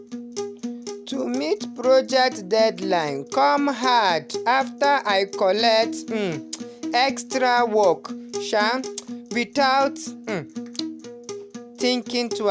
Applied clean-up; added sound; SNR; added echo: none; Acoustic guitar; 11 dB; none.